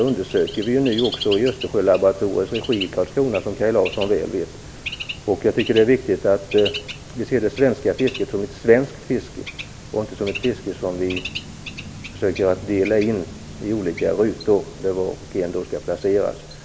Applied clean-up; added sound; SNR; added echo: none; Bird; 14 dB; none.